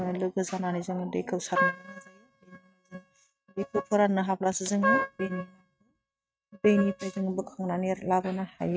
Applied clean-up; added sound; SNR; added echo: neural mask model RNNoise.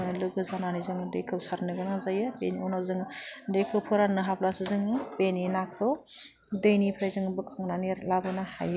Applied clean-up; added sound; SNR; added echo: none; none; none; none.